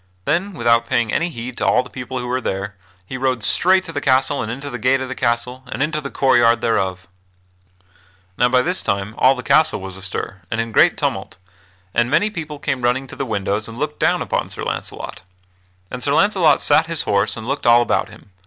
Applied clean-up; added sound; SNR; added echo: none; none; none; none.